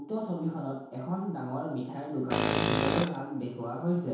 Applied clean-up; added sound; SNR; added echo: none; Tools; -3 dB; reverberation time 0.8 s.